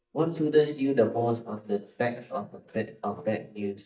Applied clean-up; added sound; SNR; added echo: neural mask model DeepFilterNet 3.